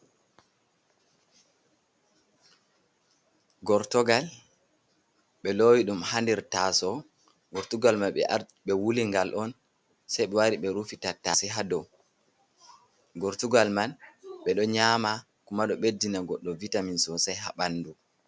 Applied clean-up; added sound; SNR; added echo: none; none; none; none.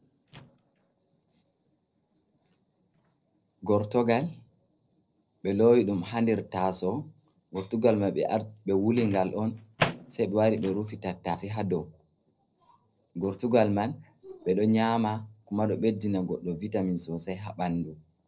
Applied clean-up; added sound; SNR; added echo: neural separator model SepFormer DNS4.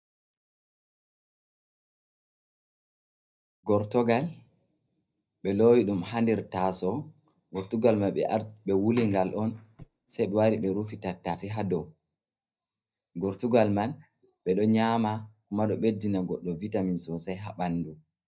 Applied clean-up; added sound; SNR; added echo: neural mask model DeepFilterNet 3.